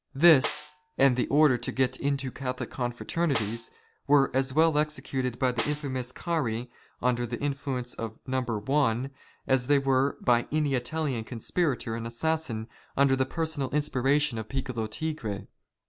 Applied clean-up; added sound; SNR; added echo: none; Snare drum; 12 dB; none.